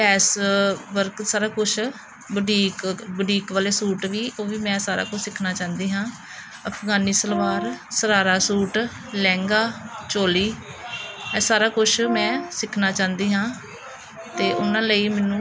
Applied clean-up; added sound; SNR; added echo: none; Brass instrument; 8 dB; none.